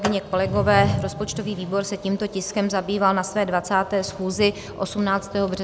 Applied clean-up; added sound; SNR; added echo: none; Sliding door; 10 dB; none.